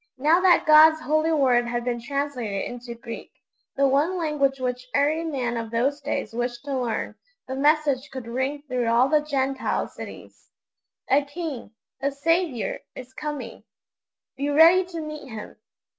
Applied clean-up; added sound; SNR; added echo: none; none; none; none.